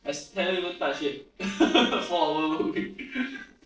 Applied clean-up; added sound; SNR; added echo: neural separator model SepFormer DNS4.